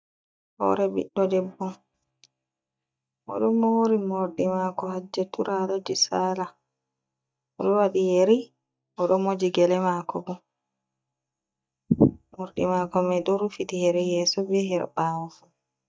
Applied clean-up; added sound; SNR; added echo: neural mask model DeepFilterNet 3.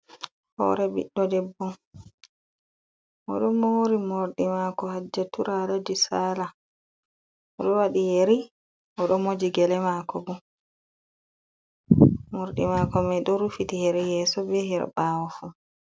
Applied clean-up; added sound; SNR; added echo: none; none; none; none.